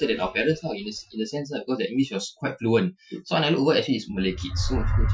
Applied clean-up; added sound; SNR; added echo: classical method Wiener filter.